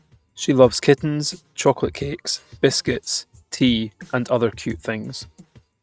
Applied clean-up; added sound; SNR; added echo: neural mask model RNNoise.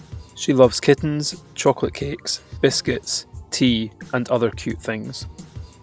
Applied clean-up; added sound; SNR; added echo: none; Drum kit; 17 dB; none.